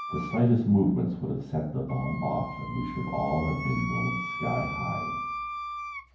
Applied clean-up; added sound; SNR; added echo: none; Wind instrument, woodwind instrument; 8 dB; reverberation time 0.9 s.